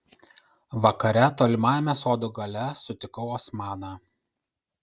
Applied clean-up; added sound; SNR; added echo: none; none; none; none.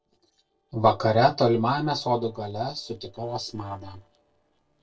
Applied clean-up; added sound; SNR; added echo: neural separator model SepFormer DNS4.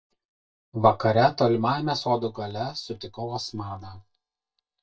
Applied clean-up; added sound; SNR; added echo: neural mask model DeepFilterNet 3.